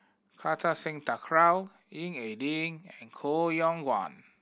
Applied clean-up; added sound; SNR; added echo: none; none; none; none.